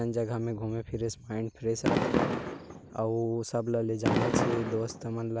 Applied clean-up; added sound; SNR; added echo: none; Fireworks; -1 dB; none.